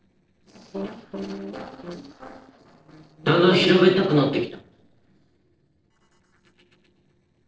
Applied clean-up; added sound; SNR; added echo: neural separator model SepFormer DNS4.